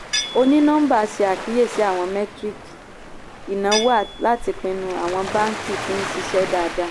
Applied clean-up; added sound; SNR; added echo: none; Tools + Waves, surf; 9 dB; none.